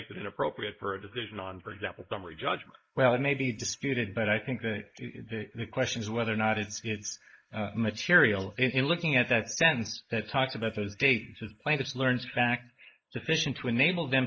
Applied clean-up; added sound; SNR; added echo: neural mask model Resemble Enhance denoiser.